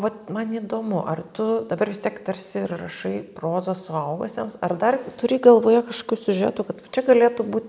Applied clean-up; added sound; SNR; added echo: none; none; none; none.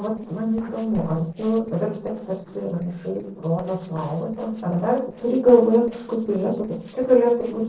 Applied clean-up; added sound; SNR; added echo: neural separator model SepFormer DNS4.